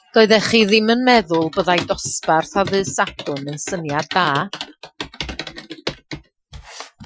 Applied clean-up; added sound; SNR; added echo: classical method Wiener filter.